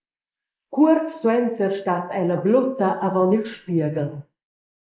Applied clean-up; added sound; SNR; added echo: neural mask model Resemble Enhance denoiser.